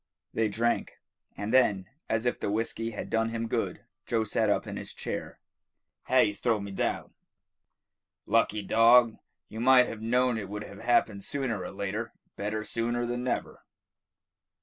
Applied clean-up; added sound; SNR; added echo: none; none; none; none.